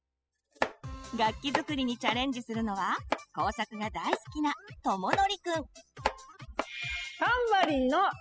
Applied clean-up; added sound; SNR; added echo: classical method spectral subtraction.